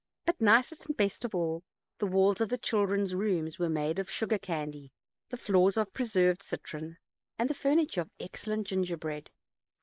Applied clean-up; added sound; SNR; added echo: neural mask model Resemble Enhance denoiser.